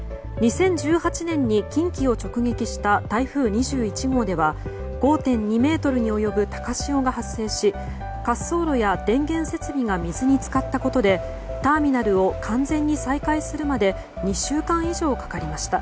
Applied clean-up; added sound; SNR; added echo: none; Brass instrument; 20 dB; none.